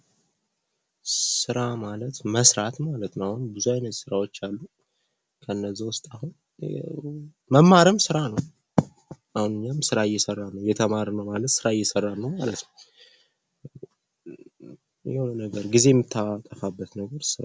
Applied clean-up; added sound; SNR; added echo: none; none; none; none.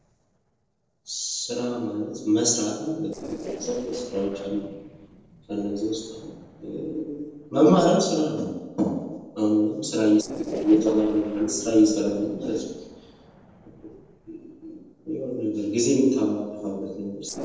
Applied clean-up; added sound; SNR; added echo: neural separator model SepFormer DNS4.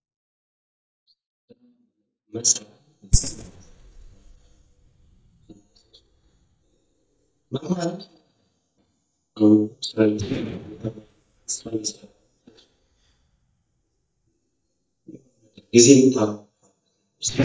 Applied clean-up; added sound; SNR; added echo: neural mask model DeepFilterNet 3.